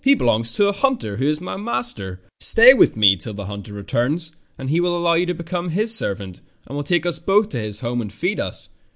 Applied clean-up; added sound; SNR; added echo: none; none; none; none.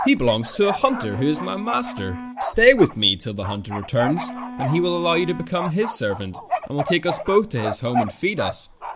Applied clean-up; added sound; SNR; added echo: none; Bark + Wind instrument, woodwind instrument; 8 dB; none.